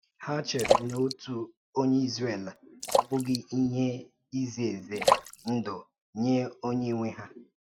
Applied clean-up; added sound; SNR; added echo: neural mask model RNNoise.